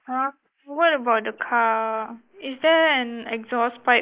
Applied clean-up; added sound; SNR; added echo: neural mask model Resemble Enhance denoiser.